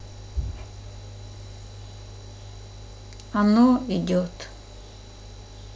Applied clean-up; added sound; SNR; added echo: none; none; none; none.